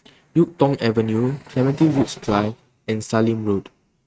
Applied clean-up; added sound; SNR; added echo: neural mask model RNNoise.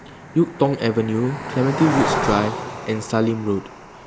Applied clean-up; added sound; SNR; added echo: none; Cricket; 6 dB; none.